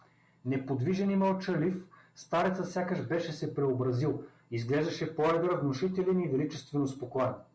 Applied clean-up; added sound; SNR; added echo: none; none; none; none.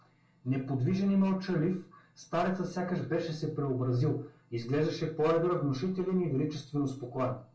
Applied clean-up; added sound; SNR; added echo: none; none; none; reverberation time 0.2 s.